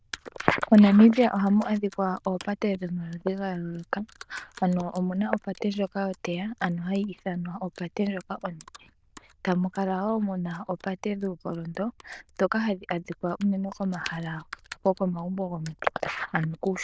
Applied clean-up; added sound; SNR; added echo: neural diffusion model UNIVERSE++.